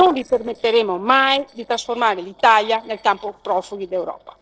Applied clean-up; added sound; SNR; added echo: neural separator model SepFormer DNS4.